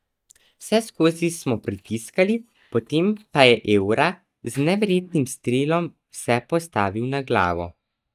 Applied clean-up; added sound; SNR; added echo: neural mask model DeepFilterNet 3.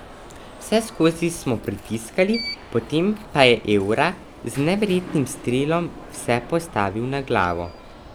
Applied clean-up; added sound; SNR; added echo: none; Alarm; 15 dB; none.